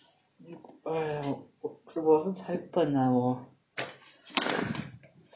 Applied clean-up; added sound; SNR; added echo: none; none; none; none.